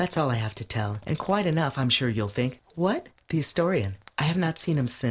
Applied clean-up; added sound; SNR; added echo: neural separator model SepFormer DNS4.